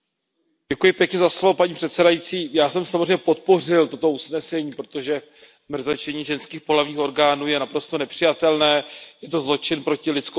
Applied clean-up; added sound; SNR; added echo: none; none; none; none.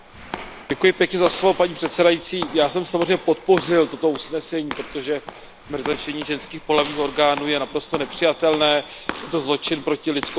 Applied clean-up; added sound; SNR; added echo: none; Walk, footsteps / Slam; 13 dB; none.